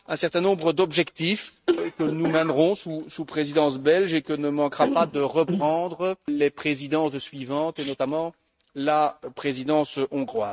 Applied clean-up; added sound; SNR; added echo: neural mask model RNNoise.